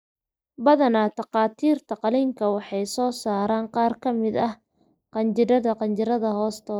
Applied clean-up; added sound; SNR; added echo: neural mask model Resemble Enhance denoiser.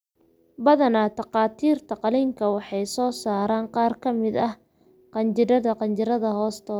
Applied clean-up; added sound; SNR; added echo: none; none; none; none.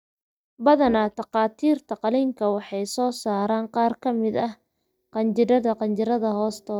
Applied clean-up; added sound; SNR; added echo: neural mask model DeepFilterNet 3.